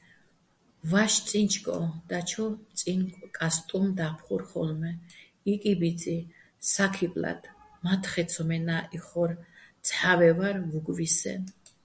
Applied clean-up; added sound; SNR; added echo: none; none; none; none.